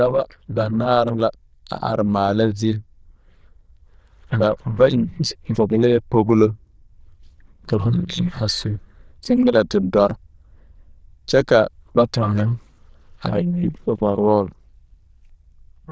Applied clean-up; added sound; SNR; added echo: neural diffusion model UNIVERSE++.